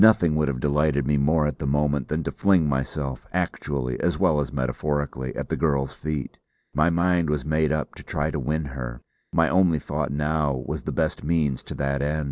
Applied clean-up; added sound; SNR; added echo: none; none; none; none.